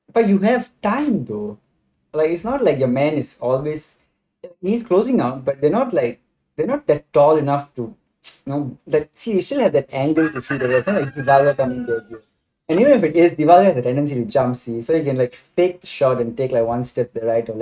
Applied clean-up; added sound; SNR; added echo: neural mask model RNNoise.